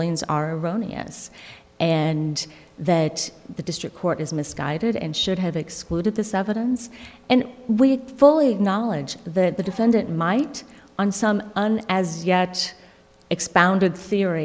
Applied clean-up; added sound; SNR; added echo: none; none; none; none.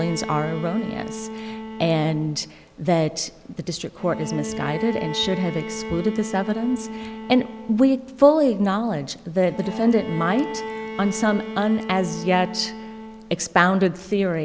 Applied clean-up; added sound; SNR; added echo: none; Bowed string instrument; 11 dB; none.